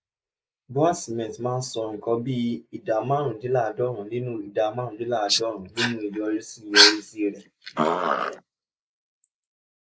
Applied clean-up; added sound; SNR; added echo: neural mask model Resemble Enhance denoiser.